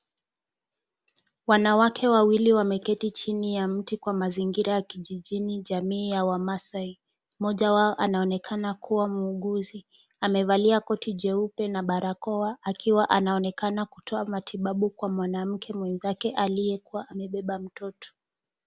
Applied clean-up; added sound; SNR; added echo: none; none; none; none.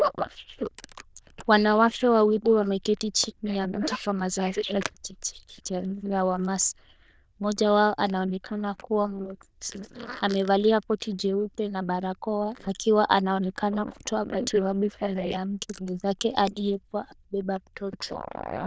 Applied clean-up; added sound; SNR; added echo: neural diffusion model UNIVERSE++.